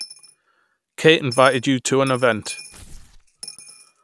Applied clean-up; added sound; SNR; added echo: none; Tearing + Coin (dropping); 18 dB; none.